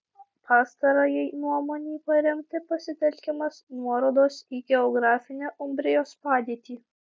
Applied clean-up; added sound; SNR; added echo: none; none; none; none.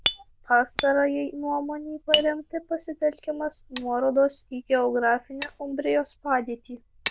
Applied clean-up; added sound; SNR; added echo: neural diffusion model UNIVERSE++.